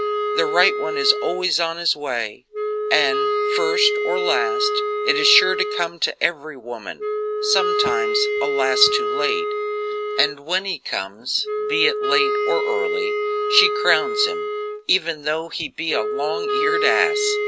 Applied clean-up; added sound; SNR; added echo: none; Wind instrument, woodwind instrument; 0 dB; none.